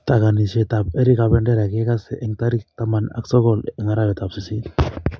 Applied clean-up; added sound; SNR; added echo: none; none; none; none.